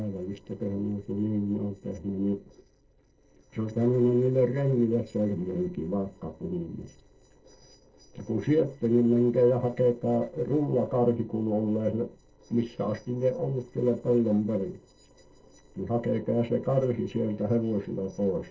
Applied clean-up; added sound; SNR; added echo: neural separator model SepFormer DNS4.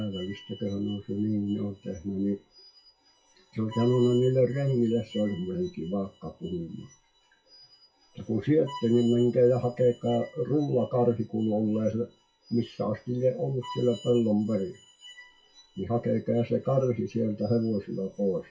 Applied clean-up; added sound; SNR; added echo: classical method WPE with log-MMSE.